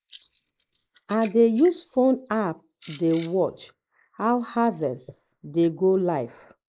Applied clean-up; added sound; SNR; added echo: neural mask model Resemble Enhance denoiser.